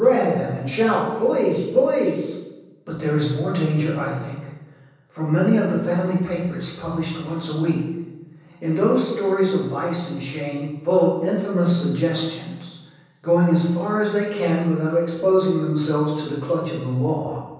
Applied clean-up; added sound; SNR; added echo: none; none; none; reverberation time 1.1 s.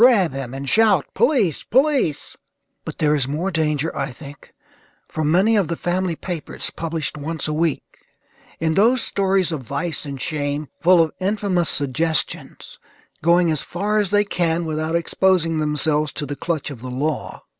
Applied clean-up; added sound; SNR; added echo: none; none; none; none.